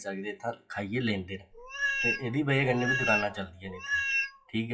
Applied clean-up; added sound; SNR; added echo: classical method WPE with log-MMSE.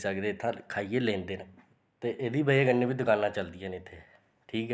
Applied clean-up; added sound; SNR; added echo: none; none; none; none.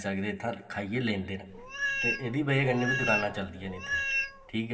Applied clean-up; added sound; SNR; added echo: none; Meow; 1 dB; reverberation time 1.7 s.